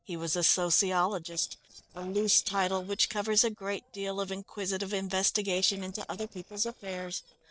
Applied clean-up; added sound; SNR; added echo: neural separator model SepFormer DNS4.